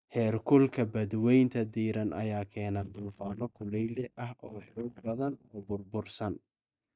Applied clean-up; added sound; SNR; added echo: neural mask model DeepFilterNet 3.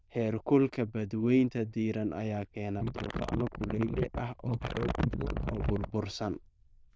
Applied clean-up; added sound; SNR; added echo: neural diffusion model UNIVERSE++.